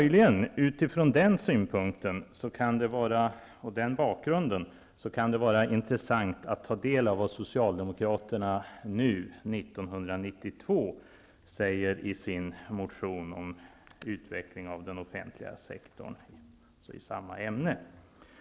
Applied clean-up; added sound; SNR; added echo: none; none; none; none.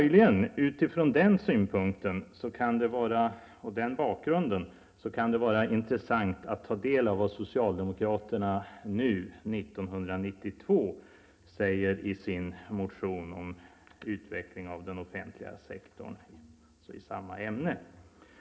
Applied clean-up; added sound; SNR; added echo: none; none; none; reverberation time 0.3 s.